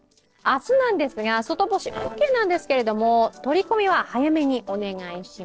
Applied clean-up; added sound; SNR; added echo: neural separator model SepFormer DNS4.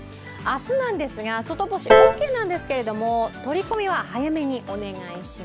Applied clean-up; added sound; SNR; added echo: none; Piano; -4 dB; none.